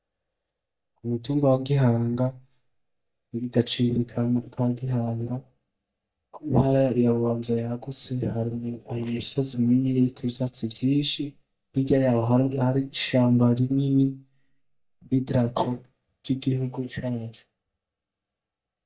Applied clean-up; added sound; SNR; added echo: neural mask model DeepFilterNet 3.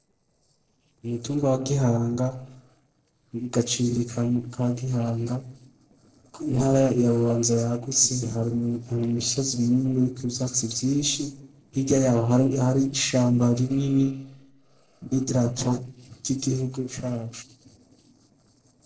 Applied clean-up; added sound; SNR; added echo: neural separator model SepFormer DNS4.